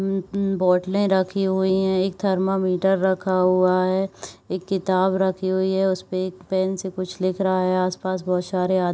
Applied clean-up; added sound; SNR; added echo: none; none; none; none.